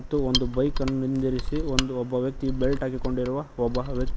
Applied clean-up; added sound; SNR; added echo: none; Mechanisms; 3 dB; none.